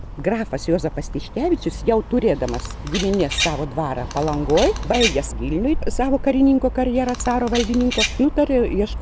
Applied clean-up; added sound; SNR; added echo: none; Bird vocalization, bird call, bird song; 8 dB; none.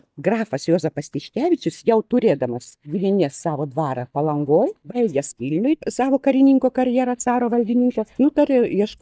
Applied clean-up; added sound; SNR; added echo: neural mask model DeepFilterNet 3.